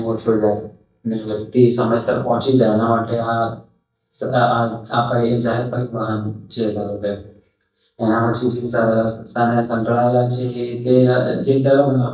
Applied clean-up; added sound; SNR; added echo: neural mask model DeepFilterNet 3.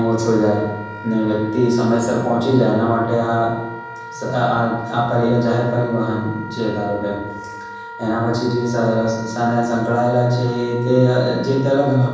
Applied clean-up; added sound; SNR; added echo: none; Wind instrument, woodwind instrument; 14 dB; reverberation time 1.1 s.